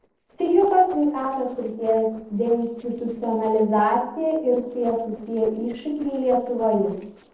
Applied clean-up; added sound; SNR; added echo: neural separator model SepFormer DNS4.